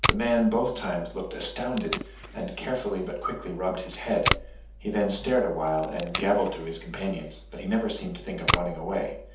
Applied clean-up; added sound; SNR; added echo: none; Packing tape, duct tape; 4 dB; reverberation time 0.6 s.